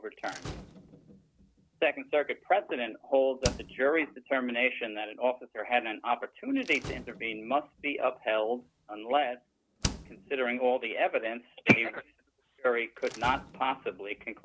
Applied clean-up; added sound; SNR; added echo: none; Slam; 14 dB; none.